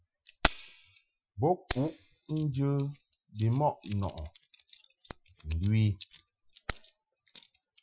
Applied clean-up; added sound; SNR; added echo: classical method Wiener filter.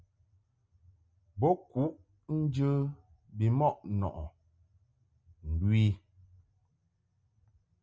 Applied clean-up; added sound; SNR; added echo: none; none; none; none.